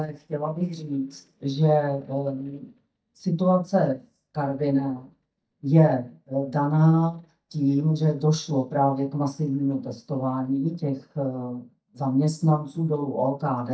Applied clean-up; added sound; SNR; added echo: neural mask model DeepFilterNet 3.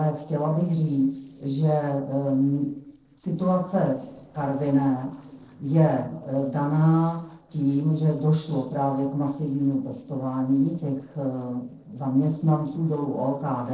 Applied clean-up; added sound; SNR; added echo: neural separator model SepFormer DNS4.